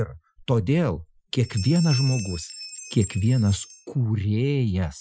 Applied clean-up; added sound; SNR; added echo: classical method Wiener filter.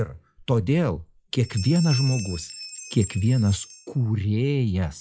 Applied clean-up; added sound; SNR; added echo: classical method log-MMSE.